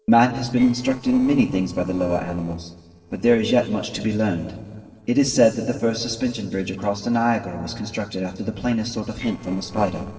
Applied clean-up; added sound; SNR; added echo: neural separator model SepFormer DNS4.